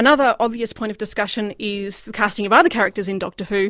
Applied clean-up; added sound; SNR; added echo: none; none; none; none.